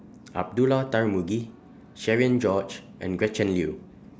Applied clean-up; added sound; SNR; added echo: none; none; none; none.